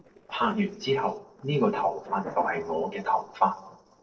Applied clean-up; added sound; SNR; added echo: neural separator model SepFormer DNS4.